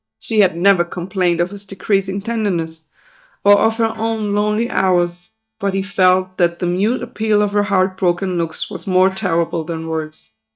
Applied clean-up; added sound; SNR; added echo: neural mask model DeepFilterNet 3.